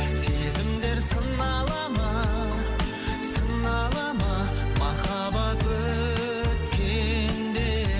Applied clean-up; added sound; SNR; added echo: none; none; none; none.